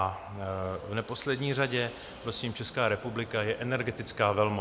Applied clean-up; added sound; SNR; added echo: none; Fixed-wing aircraft, airplane; 19 dB; none.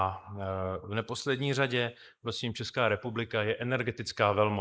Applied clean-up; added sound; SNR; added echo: neural mask model Resemble Enhance denoiser.